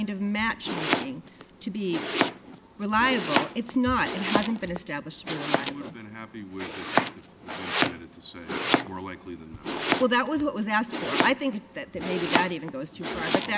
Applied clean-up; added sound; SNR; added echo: none; Domestic sounds, home sounds; 1 dB; none.